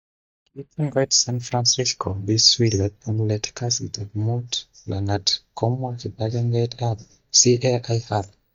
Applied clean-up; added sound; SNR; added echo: neural mask model DeepFilterNet 3.